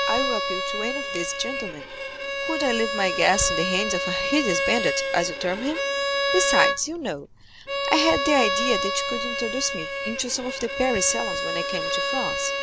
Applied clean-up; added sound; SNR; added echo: none; Bowed string instrument; 0 dB; none.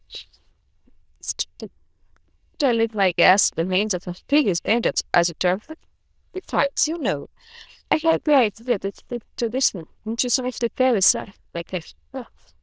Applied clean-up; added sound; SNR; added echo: neural diffusion model UNIVERSE++.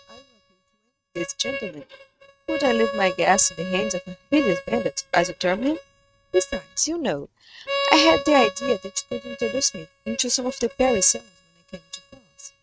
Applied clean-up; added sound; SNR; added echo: neural mask model RNNoise.